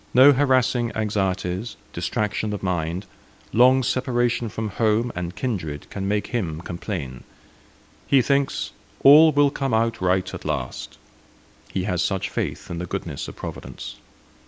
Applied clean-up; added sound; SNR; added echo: none; none; none; none.